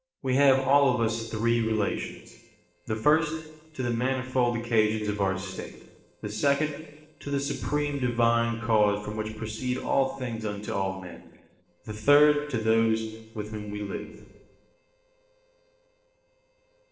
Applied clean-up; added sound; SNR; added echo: neural separator model SepFormer DNS4.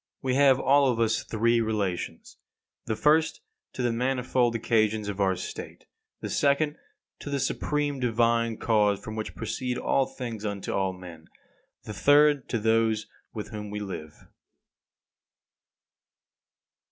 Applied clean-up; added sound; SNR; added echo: none; none; none; none.